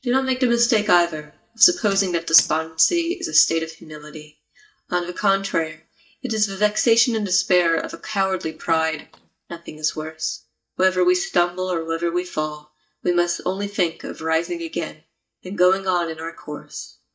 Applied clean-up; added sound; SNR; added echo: neural mask model DeepFilterNet 3.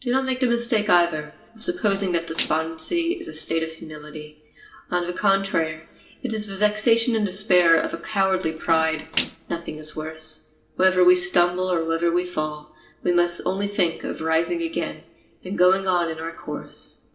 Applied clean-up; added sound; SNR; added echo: neural separator model SepFormer DNS4.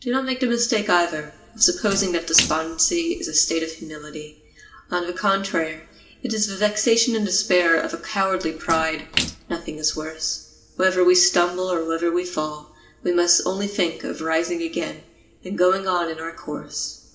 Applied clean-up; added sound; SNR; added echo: none; Splash, splatter; 11 dB; reverberation time 1.6 s.